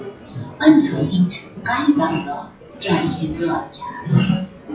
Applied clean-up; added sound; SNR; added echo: classical method WPE with log-MMSE.